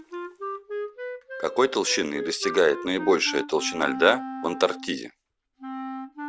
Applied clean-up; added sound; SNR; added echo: none; Wind instrument, woodwind instrument; 9 dB; none.